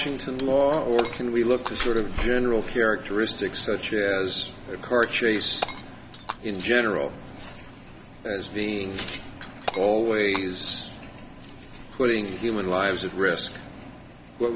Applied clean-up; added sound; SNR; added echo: none; Shatter; 12 dB; none.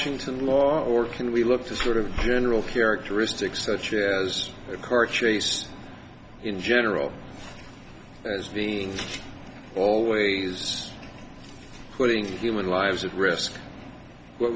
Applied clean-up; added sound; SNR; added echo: none; none; none; none.